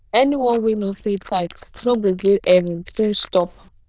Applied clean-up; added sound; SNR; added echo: neural diffusion model UNIVERSE++.